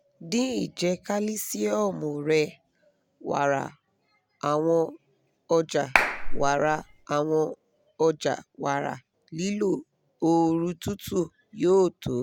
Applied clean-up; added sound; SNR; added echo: none; Clapping; -3 dB; none.